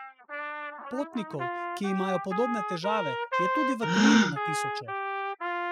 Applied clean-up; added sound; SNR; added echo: classical method spectral subtraction.